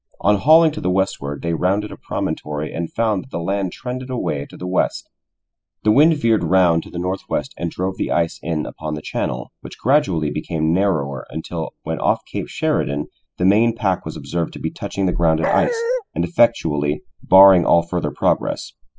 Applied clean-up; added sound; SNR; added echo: classical method spectral subtraction.